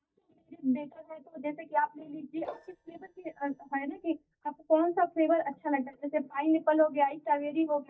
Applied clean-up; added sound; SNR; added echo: neural mask model DeepFilterNet 3.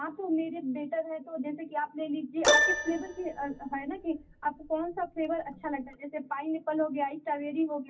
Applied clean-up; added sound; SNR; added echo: none; Keyboard (musical); -1 dB; reverberation time 0.4 s.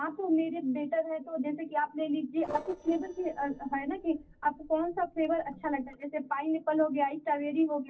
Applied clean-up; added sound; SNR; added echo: neural separator model SepFormer DNS4.